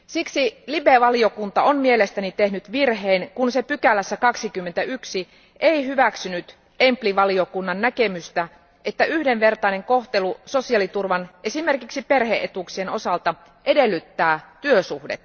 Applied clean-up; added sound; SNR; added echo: none; none; none; none.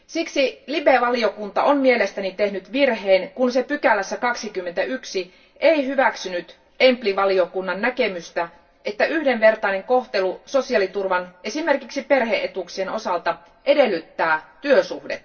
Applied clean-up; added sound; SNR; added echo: none; none; none; reverberation time 0.2 s.